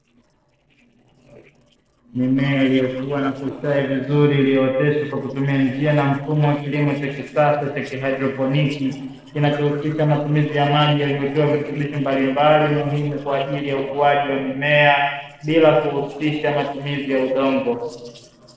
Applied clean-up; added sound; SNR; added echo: neural separator model SepFormer DNS4.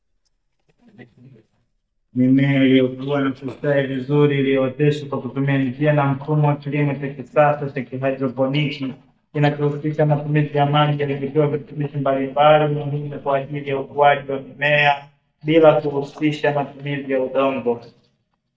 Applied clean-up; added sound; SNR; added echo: neural mask model DeepFilterNet 3.